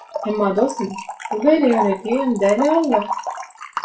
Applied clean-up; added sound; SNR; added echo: classical method WPE with log-MMSE.